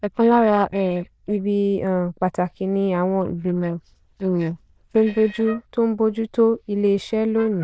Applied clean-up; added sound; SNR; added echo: neural diffusion model UNIVERSE++.